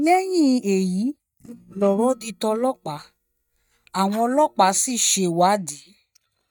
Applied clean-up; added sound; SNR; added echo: neural mask model DeepFilterNet 3.